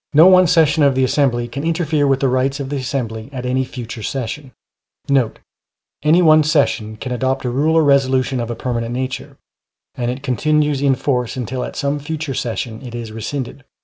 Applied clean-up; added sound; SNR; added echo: none; none; none; none.